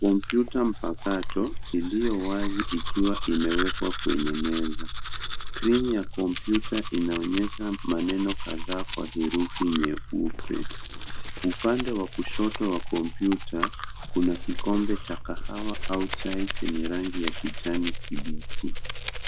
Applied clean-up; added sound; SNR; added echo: none; Domestic sounds, home sounds; 1 dB; none.